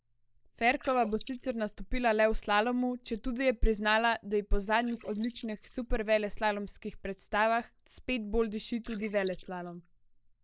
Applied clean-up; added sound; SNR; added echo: neural mask model Resemble Enhance denoiser.